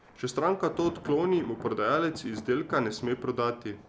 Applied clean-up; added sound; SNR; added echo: none; Thunder; 17 dB; none.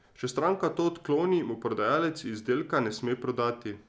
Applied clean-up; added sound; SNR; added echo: none; none; none; none.